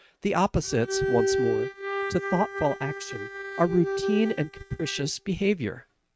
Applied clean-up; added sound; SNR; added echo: neural mask model RNNoise.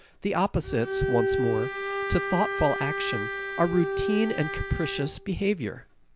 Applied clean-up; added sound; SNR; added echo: none; Bowed string instrument; 3 dB; none.